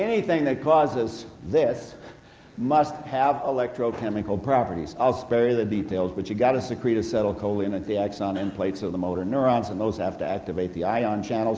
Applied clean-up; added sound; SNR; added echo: none; none; none; none.